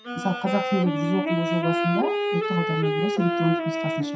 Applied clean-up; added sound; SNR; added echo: classical method WPE with log-MMSE.